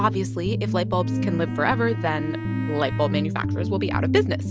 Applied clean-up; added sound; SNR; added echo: none; Wind instrument, woodwind instrument; 18 dB; none.